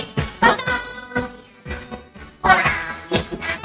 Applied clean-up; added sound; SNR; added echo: neural mask model RNNoise.